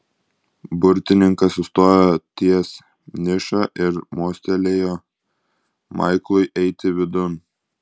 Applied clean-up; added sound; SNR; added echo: none; none; none; none.